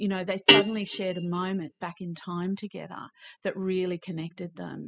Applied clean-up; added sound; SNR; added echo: classical method spectral subtraction.